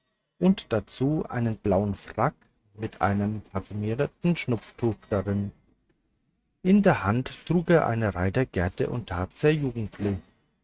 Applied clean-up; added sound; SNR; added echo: neural mask model RNNoise.